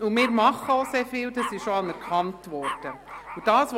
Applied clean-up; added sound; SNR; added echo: none; Dog; 11 dB; none.